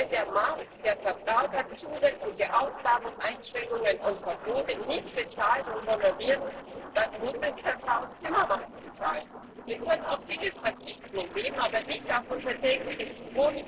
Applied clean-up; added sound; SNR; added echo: neural separator model SepFormer DNS4.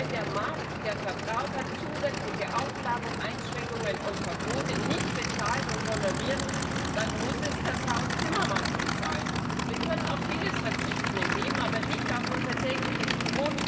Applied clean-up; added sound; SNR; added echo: none; Idling / Aircraft; -4 dB; reverberation time 2.1 s.